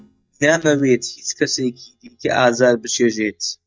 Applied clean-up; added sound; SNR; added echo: neural mask model DeepFilterNet 3.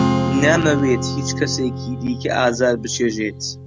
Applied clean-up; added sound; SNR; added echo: none; Strum; 3 dB; none.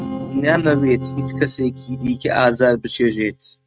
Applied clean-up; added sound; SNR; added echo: neural mask model RNNoise.